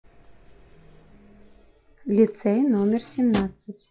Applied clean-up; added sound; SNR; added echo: classical method log-MMSE.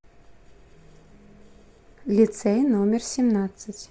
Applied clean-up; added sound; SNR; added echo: none; none; none; none.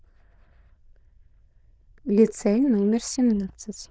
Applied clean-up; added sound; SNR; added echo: neural diffusion model UNIVERSE++.